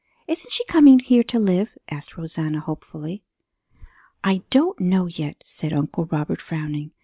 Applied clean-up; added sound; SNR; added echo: none; none; none; none.